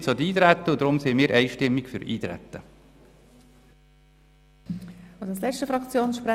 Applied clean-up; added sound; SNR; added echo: none; none; none; none.